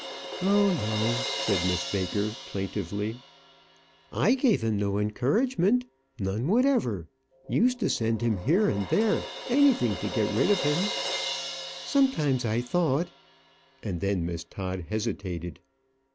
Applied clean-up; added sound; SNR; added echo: none; Crash cymbal; 10 dB; none.